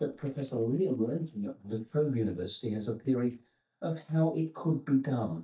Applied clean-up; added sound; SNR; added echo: neural mask model DeepFilterNet 3.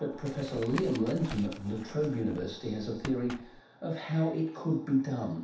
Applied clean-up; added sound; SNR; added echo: none; Tap; 14 dB; reverberation time 0.7 s.